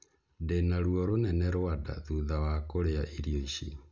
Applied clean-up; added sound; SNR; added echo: none; none; none; reverberation time 0.3 s.